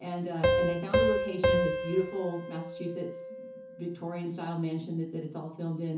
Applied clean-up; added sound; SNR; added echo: none; Piano; -2 dB; reverberation time 0.6 s.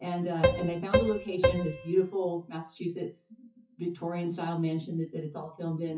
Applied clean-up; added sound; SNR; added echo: classical method WPE with log-MMSE.